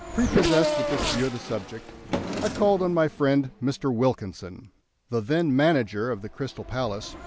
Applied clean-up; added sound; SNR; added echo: none; Drawer open or close + Race car, auto racing / Accelerating, revving, vroom; 6 dB; none.